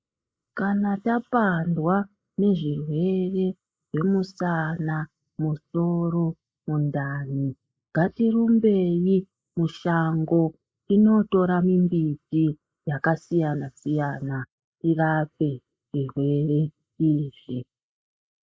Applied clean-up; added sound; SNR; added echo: neural mask model Resemble Enhance denoiser.